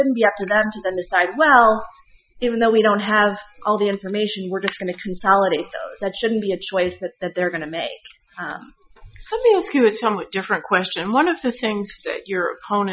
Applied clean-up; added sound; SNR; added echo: classical method Wiener filter.